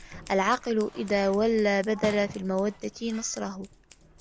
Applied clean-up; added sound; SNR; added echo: none; Scissors; 18 dB; none.